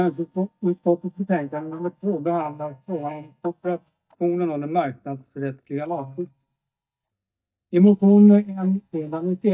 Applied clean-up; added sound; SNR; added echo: neural mask model DeepFilterNet 3.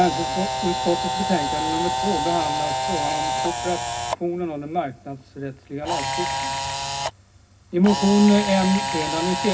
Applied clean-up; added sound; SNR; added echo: none; Camera; 2 dB; reverberation time 0.4 s.